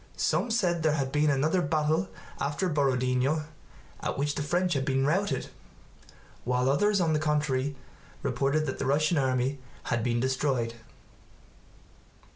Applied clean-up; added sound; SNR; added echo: none; none; none; none.